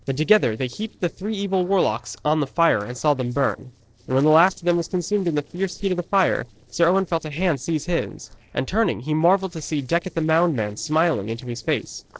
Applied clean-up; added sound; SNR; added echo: neural separator model SepFormer DNS4.